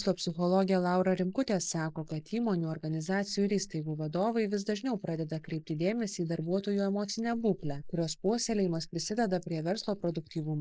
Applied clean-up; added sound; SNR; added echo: neural mask model Resemble Enhance denoiser.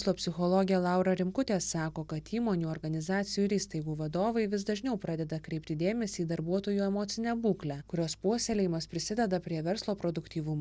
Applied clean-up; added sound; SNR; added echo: none; none; none; none.